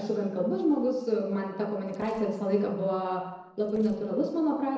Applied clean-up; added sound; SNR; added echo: neural separator model SepFormer DNS4.